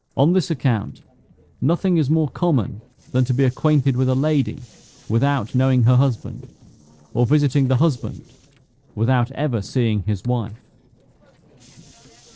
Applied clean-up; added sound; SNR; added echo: neural separator model SepFormer DNS4.